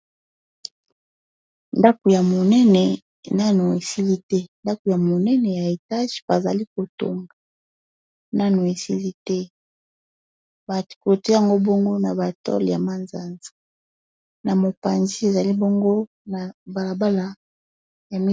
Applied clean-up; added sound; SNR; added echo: none; none; none; none.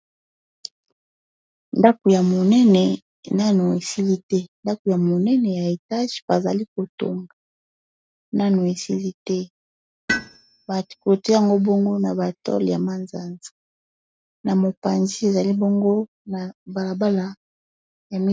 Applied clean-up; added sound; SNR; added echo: neural mask model RNNoise.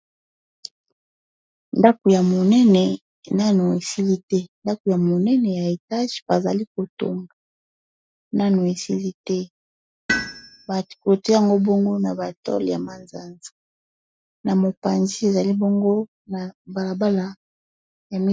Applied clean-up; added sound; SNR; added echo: classical method Wiener filter.